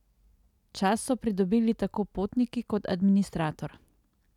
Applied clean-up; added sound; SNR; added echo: none; none; none; none.